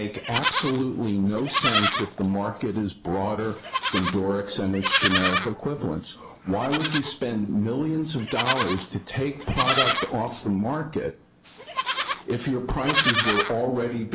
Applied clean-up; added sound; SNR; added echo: none; Livestock, farm animals, working animals; 2 dB; reverberation time 0.5 s.